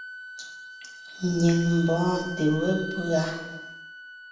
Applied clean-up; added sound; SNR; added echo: none; Wind instrument, woodwind instrument; 13 dB; reverberation time 1.0 s.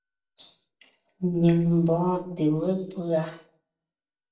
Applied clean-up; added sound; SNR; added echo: neural mask model DeepFilterNet 3.